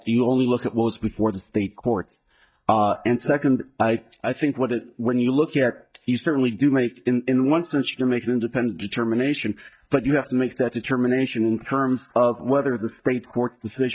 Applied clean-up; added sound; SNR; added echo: neural mask model DeepFilterNet 3.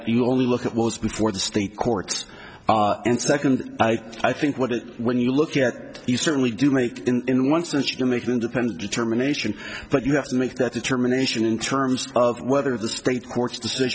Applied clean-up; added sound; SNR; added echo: none; none; none; none.